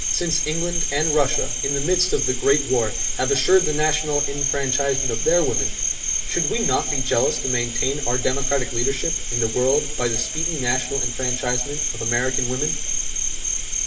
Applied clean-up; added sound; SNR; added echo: none; Cricket; -1 dB; reverberation time 0.8 s.